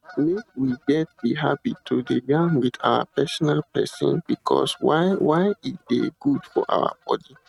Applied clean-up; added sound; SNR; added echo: neural mask model RNNoise.